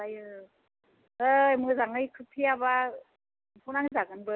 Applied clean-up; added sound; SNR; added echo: none; none; none; none.